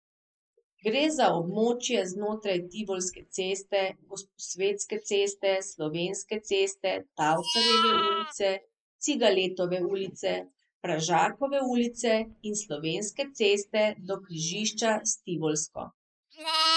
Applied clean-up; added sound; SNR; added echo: neural mask model Resemble Enhance denoiser.